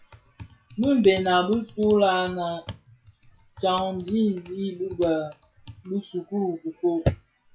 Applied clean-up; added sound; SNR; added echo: classical method log-MMSE.